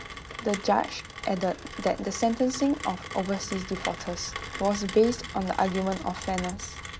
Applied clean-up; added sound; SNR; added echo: none; Rain; 11 dB; none.